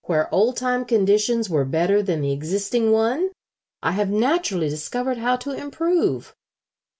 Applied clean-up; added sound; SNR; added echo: none; none; none; none.